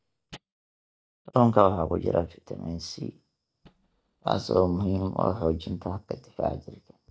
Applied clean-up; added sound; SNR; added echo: neural mask model DeepFilterNet 3.